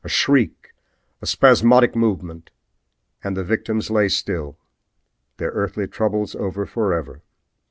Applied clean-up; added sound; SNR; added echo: none; none; none; none.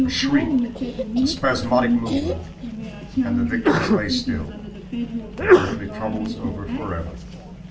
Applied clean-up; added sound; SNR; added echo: none; Sneeze; -4 dB; reverberation time 0.3 s.